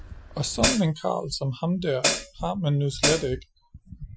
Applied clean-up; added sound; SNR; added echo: classical method Wiener filter.